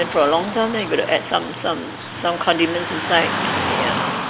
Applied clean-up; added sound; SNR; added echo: none; Car passing by / Traffic noise, roadway noise; 4 dB; none.